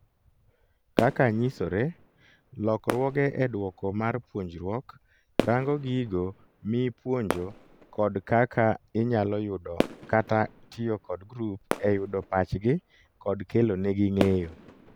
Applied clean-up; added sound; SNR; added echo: none; Fireworks; 10 dB; none.